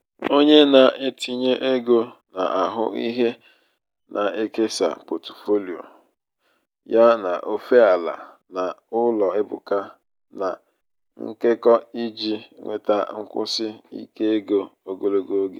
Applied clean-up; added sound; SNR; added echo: none; none; none; none.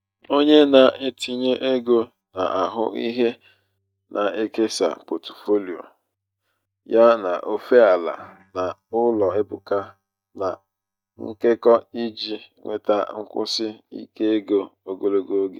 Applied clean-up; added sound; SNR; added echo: neural mask model DeepFilterNet 3.